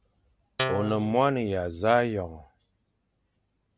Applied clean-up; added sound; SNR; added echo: none; Guitar; 5 dB; none.